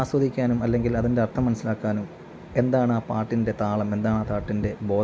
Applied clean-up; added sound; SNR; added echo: none; none; none; none.